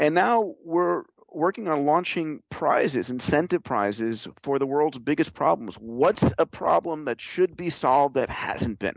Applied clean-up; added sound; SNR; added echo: none; none; none; none.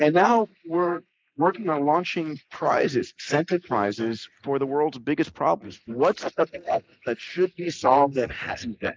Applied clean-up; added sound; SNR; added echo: neural mask model Resemble Enhance denoiser.